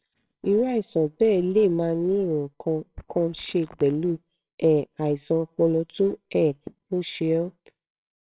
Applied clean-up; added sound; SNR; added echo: neural separator model SepFormer WHAMR!.